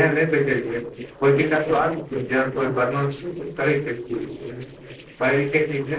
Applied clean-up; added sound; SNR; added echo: neural separator model SepFormer DNS4.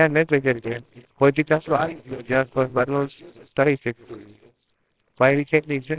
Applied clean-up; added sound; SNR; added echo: neural separator model SepFormer WHAMR!.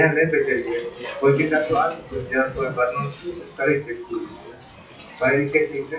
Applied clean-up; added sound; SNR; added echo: classical method WPE with log-MMSE.